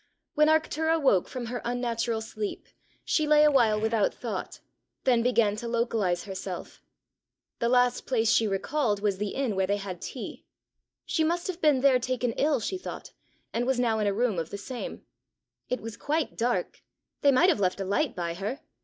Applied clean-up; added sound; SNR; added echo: neural mask model DeepFilterNet 3.